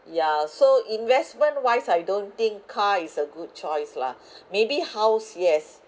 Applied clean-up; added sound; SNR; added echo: none; none; none; none.